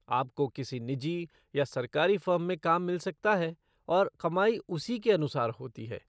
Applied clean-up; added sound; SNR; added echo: none; none; none; none.